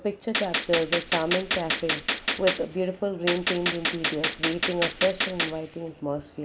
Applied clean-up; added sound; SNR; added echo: none; Gunshot, gunfire; 0 dB; none.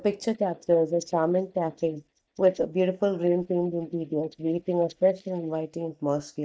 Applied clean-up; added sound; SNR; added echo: neural mask model DeepFilterNet 3.